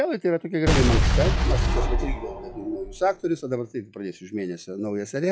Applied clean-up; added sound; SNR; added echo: classical method log-MMSE.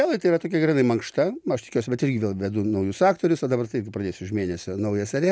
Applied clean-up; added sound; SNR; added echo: none; none; none; none.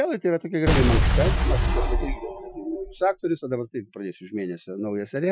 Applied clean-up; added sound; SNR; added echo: classical method Wiener filter.